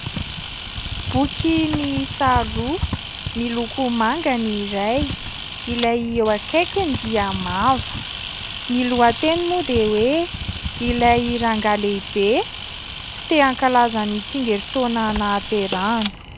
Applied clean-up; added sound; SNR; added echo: none; Typing + Camera; 7 dB; none.